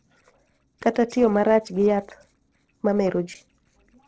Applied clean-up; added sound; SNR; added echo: neural separator model SepFormer DNS4.